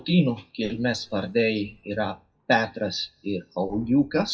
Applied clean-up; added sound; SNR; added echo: classical method WPE with log-MMSE.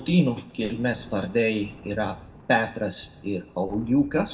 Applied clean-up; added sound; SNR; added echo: none; Thunder; 20 dB; reverberation time 0.7 s.